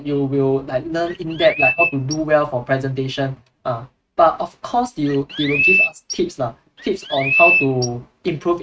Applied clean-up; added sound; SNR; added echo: neural mask model RNNoise.